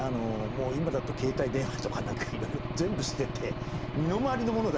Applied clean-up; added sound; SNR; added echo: none; Engine / Aircraft; 4 dB; none.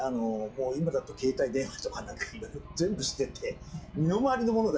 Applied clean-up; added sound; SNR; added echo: classical method log-MMSE.